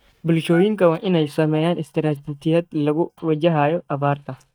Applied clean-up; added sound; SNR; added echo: neural mask model DeepFilterNet 3.